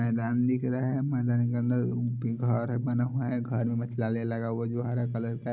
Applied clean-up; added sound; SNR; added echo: none; none; none; none.